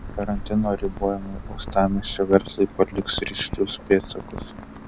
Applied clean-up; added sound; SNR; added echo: none; Rain; 11 dB; none.